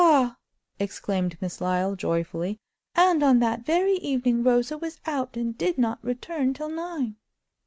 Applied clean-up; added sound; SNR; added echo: none; none; none; none.